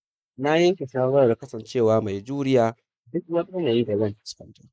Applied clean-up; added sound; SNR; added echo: neural mask model Resemble Enhance denoiser.